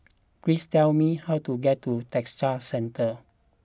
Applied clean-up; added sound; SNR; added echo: none; none; none; none.